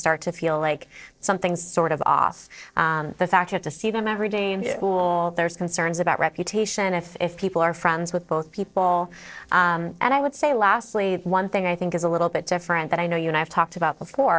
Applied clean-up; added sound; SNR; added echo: neural separator model SepFormer DNS4.